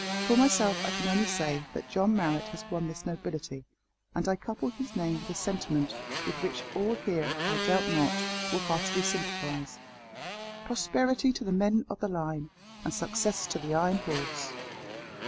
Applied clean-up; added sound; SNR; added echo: none; Motorcycle; 6 dB; none.